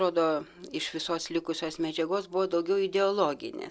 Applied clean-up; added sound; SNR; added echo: none; none; none; none.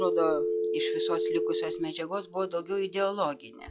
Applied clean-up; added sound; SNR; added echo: classical method log-MMSE.